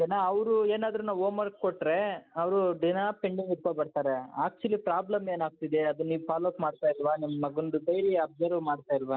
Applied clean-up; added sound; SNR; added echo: none; none; none; none.